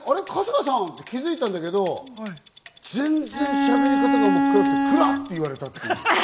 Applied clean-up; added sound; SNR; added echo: none; Bowed string instrument; -4 dB; none.